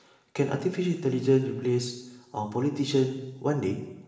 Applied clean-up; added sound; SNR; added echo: none; none; none; reverberation time 1.2 s.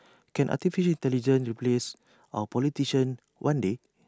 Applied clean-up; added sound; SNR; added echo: none; none; none; none.